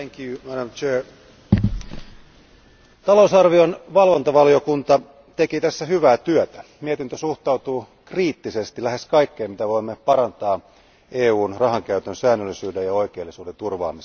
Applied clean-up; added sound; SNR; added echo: none; none; none; none.